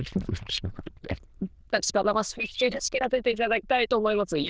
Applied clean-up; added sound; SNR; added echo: neural diffusion model UNIVERSE++.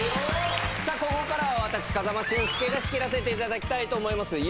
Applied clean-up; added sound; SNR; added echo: none; Dog + Fireworks; 19 dB; none.